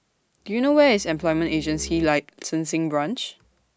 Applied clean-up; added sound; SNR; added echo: none; Bowed string instrument; 17 dB; none.